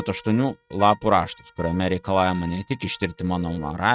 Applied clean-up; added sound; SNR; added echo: neural mask model RNNoise.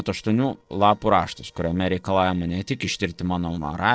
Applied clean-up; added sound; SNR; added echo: neural separator model SepFormer DNS4.